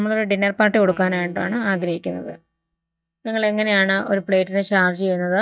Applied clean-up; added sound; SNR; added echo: neural mask model DeepFilterNet 3.